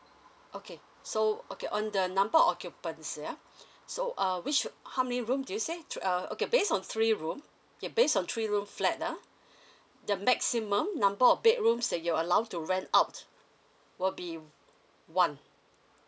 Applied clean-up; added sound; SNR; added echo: none; none; none; none.